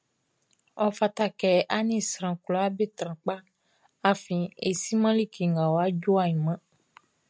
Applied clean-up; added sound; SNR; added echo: none; none; none; none.